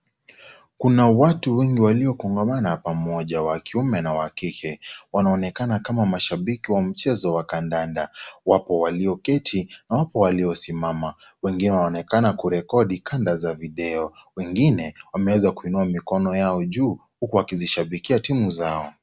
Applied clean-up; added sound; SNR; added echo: none; none; none; none.